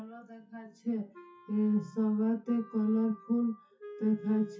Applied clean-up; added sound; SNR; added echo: classical method WPE with log-MMSE.